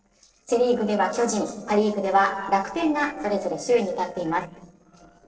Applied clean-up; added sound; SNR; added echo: neural separator model SepFormer DNS4.